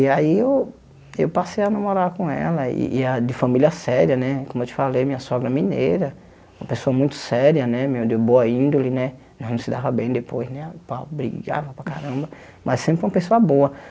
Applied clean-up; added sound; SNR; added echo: none; none; none; none.